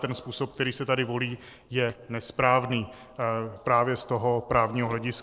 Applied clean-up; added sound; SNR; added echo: neural separator model SepFormer DNS4.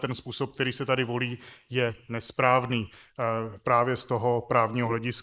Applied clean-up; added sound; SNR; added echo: neural mask model Resemble Enhance denoiser.